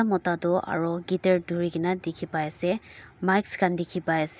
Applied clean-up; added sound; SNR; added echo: none; none; none; none.